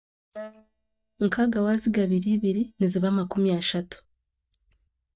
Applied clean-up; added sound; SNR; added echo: neural mask model DeepFilterNet 3.